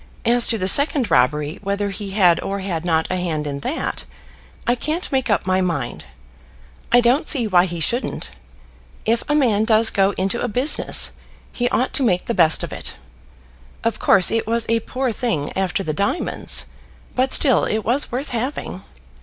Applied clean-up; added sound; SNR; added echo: none; none; none; none.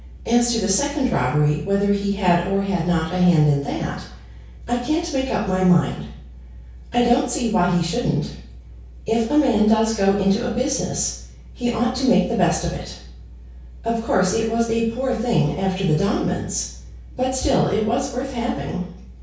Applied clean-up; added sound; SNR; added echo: none; none; none; reverberation time 0.6 s.